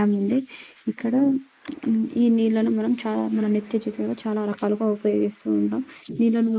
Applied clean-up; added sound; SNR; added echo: neural mask model Resemble Enhance denoiser.